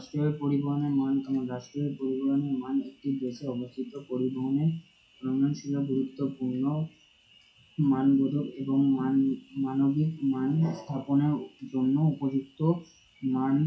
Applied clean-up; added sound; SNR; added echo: classical method WPE with log-MMSE.